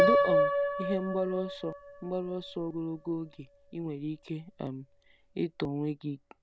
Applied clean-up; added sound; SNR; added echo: none; Piano; -2 dB; none.